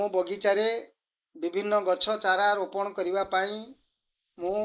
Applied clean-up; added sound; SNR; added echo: neural mask model Resemble Enhance denoiser.